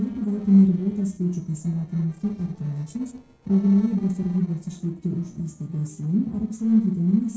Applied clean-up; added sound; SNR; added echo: neural separator model SepFormer DNS4.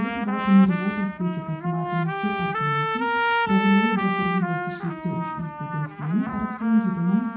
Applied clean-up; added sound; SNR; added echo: none; Trumpet; 4 dB; reverberation time 0.5 s.